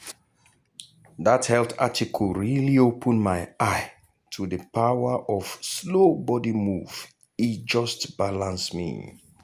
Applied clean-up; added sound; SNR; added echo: none; none; none; none.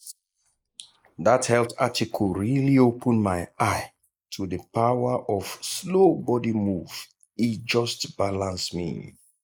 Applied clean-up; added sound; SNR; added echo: neural mask model Resemble Enhance denoiser.